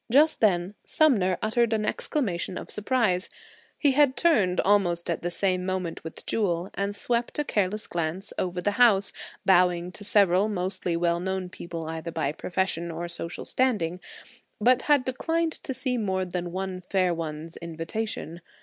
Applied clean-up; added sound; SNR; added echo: none; none; none; none.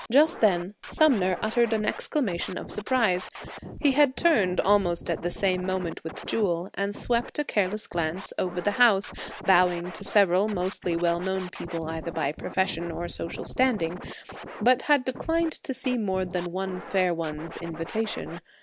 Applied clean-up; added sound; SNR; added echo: none; Scratching (performance technique); 14 dB; none.